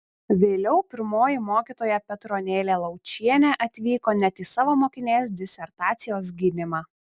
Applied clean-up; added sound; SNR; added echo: none; none; none; none.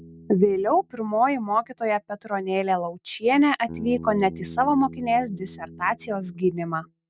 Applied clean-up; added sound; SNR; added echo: neural mask model RNNoise.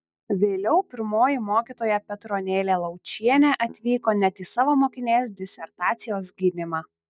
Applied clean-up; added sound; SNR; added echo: neural mask model DeepFilterNet 3.